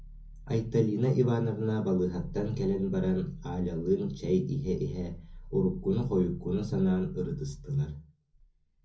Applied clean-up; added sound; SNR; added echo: none; Growling; 17 dB; reverberation time 0.4 s.